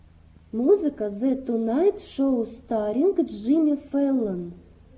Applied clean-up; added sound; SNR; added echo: none; none; none; none.